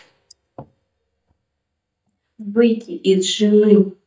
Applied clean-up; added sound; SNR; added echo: neural mask model DeepFilterNet 3.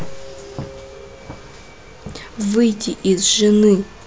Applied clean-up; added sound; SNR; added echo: none; none; none; none.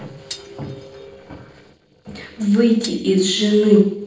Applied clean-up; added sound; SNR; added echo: neural separator model SepFormer DNS4.